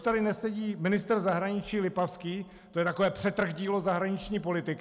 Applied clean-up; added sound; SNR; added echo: none; none; none; none.